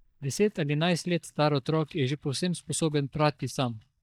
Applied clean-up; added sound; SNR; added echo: neural mask model DeepFilterNet 3.